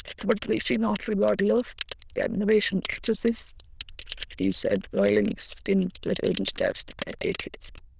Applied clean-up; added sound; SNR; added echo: neural diffusion model UNIVERSE++.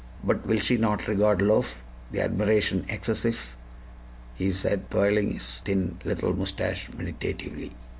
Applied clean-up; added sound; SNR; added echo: none; none; none; none.